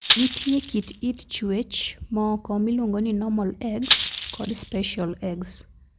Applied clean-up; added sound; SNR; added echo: none; Rattle (instrument); 1 dB; none.